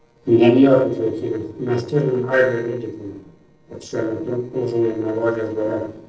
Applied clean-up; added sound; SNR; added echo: neural separator model SepFormer DNS4.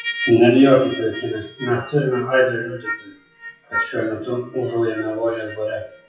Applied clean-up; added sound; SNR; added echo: classical method WPE with log-MMSE.